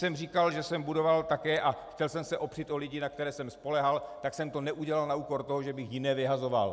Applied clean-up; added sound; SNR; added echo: none; none; none; none.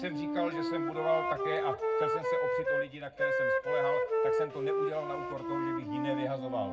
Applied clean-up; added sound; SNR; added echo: none; Wind instrument, woodwind instrument; -5 dB; reverberation time 0.3 s.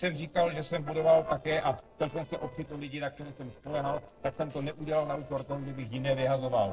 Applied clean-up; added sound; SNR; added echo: neural separator model SepFormer DNS4.